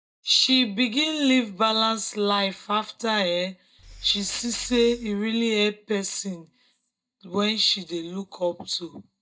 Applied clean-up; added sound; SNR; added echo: neural mask model DeepFilterNet 3.